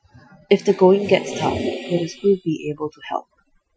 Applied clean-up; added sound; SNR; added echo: classical method Wiener filter.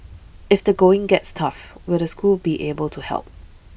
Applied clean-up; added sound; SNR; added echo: none; none; none; none.